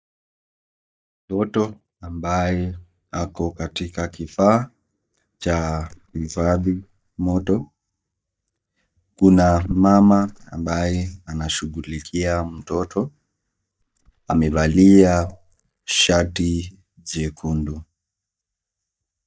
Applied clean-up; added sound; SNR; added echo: neural mask model DeepFilterNet 3.